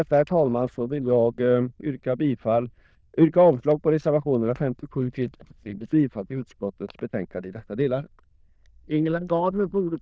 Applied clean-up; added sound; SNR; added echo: neural diffusion model UNIVERSE++.